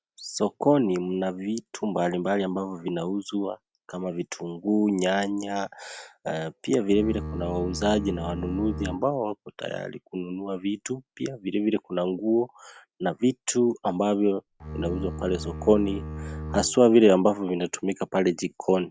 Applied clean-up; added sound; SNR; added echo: none; Bowed string instrument; 9 dB; none.